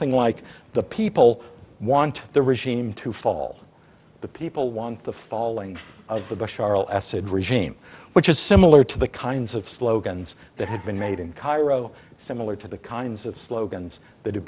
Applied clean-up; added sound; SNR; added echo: none; none; none; none.